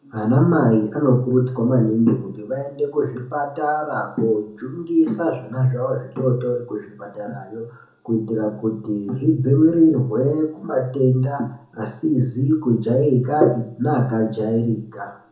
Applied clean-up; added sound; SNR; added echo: none; none; none; reverberation time 0.6 s.